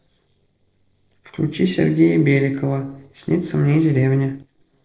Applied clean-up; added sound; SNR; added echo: neural separator model SepFormer DNS4.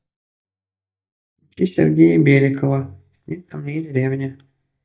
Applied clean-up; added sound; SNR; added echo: neural mask model DeepFilterNet 3.